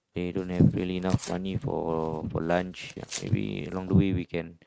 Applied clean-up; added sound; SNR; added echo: neural mask model RNNoise.